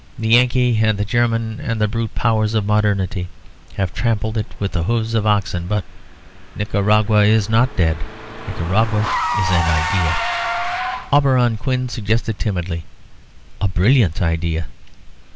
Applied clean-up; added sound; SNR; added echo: none; Engine / Car; 11 dB; none.